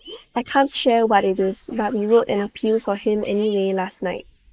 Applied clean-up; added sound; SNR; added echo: neural mask model Resemble Enhance denoiser.